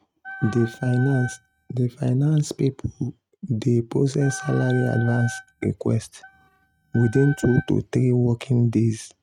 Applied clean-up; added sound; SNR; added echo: neural mask model RNNoise.